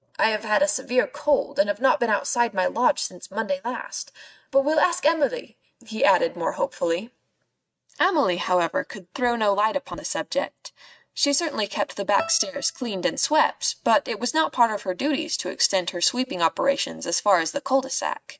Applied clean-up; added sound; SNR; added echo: neural mask model RNNoise.